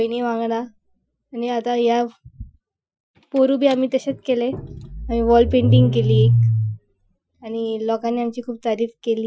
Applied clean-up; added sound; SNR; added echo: classical method Wiener filter.